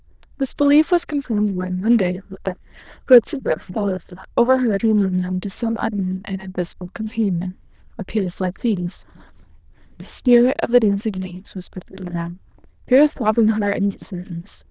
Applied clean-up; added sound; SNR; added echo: neural diffusion model UNIVERSE++.